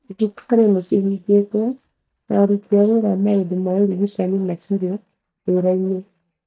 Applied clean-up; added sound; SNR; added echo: neural mask model DeepFilterNet 3.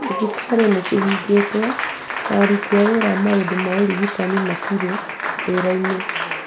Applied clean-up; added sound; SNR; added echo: none; Applause; 6 dB; reverberation time 0.4 s.